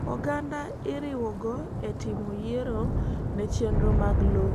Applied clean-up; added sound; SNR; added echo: none; Thunder / Rain; -4 dB; none.